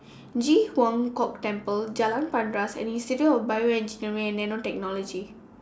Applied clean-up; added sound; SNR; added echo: none; none; none; none.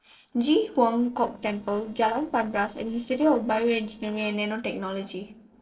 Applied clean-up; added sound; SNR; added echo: neural separator model SepFormer DNS4.